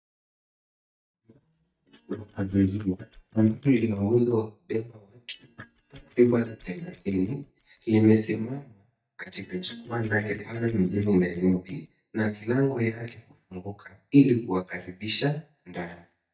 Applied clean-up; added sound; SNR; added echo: neural mask model DeepFilterNet 3.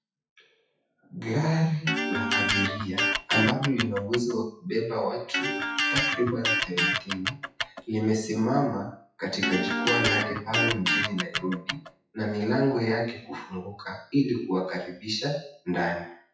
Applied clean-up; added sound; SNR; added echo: classical method WPE with log-MMSE.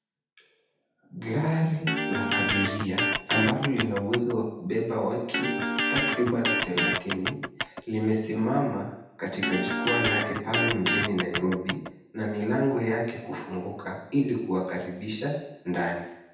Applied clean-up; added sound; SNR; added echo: none; Electric guitar; 0 dB; reverberation time 0.8 s.